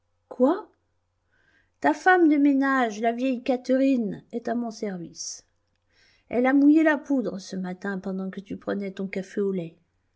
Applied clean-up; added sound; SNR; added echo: none; none; none; none.